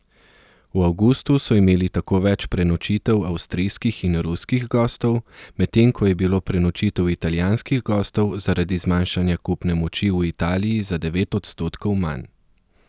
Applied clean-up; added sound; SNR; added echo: none; none; none; none.